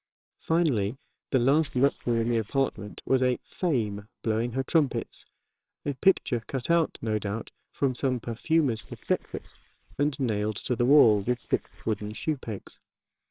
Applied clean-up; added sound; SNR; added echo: neural separator model SepFormer WHAMR!.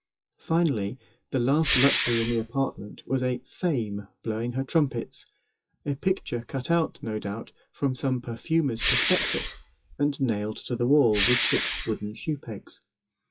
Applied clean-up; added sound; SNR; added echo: classical method WPE with log-MMSE.